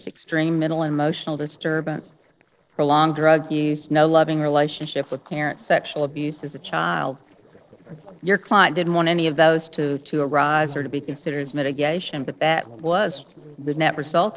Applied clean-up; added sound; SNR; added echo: neural separator model SepFormer DNS4.